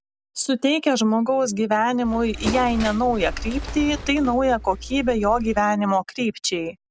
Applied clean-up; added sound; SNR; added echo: none; Bird; 10 dB; none.